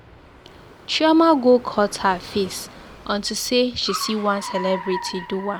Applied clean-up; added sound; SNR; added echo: none; Car; 14 dB; none.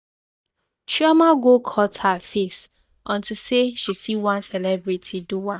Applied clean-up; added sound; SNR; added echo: neural mask model DeepFilterNet 3.